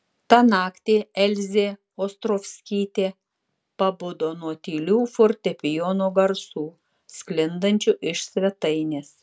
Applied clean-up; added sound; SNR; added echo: none; none; none; none.